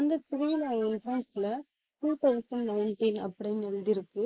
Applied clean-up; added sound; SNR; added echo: neural mask model Resemble Enhance denoiser.